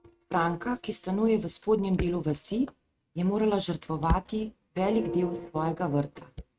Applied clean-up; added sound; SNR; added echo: neural mask model RNNoise.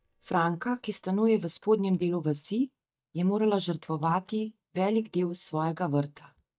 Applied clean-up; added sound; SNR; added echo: neural mask model DeepFilterNet 3.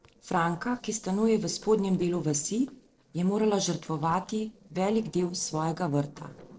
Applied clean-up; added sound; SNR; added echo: neural separator model SepFormer DNS4.